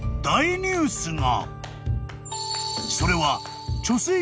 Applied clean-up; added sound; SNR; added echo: none; none; none; none.